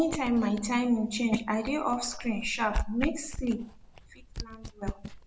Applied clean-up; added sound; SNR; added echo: neural mask model Resemble Enhance denoiser.